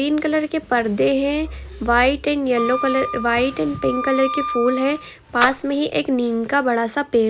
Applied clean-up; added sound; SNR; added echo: none; Splash, splatter + Wind instrument, woodwind instrument; 9 dB; none.